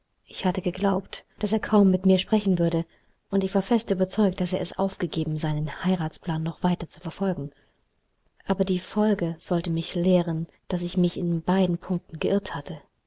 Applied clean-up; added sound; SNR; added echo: none; none; none; none.